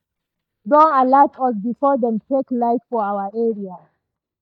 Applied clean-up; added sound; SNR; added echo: neural mask model DeepFilterNet 3.